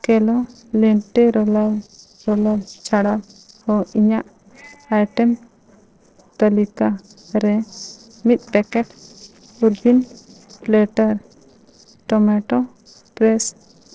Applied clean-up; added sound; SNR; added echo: neural separator model SepFormer DNS4.